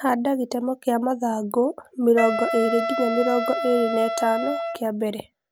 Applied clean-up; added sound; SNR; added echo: none; Wind instrument, woodwind instrument; 3 dB; none.